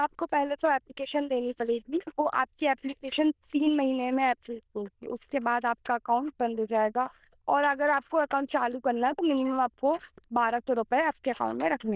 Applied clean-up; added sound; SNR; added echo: neural diffusion model UNIVERSE++.